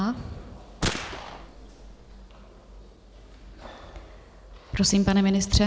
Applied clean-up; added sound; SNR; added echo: none; Gunshot, gunfire; 5 dB; none.